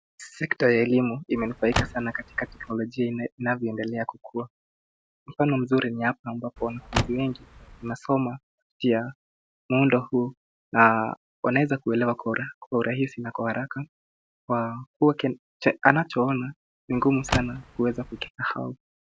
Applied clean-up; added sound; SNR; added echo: none; Car; 6 dB; none.